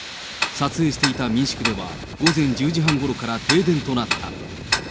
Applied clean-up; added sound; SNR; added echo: none; Tick-tock; 6 dB; none.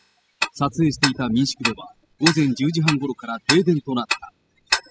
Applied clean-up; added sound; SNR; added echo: classical method spectral subtraction.